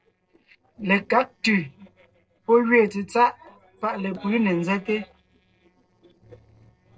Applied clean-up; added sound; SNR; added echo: neural separator model SepFormer DNS4.